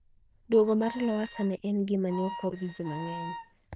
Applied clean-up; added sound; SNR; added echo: neural diffusion model UNIVERSE++.